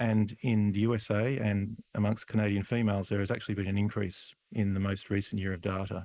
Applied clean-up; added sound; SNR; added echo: neural mask model Resemble Enhance denoiser.